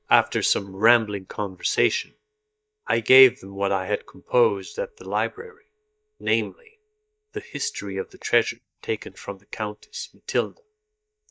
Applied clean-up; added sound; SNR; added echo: neural mask model DeepFilterNet 3.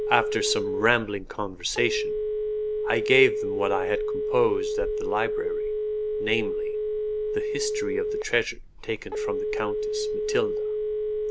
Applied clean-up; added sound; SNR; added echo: none; Telephone; 0 dB; none.